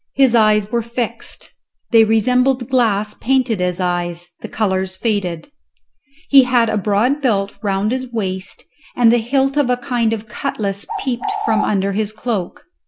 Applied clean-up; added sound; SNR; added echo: none; Bird; 4 dB; none.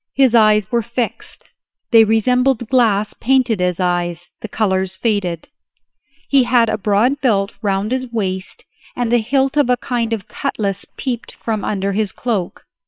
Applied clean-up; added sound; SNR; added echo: neural separator model SepFormer WHAM!.